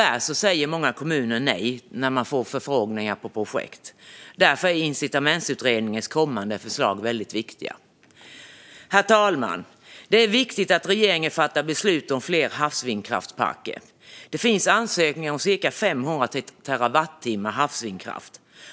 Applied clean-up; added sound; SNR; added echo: none; none; none; none.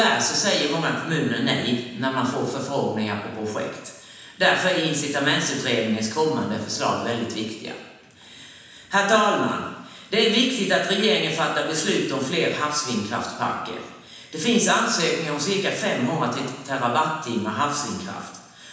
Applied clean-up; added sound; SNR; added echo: none; none; none; reverberation time 1.1 s.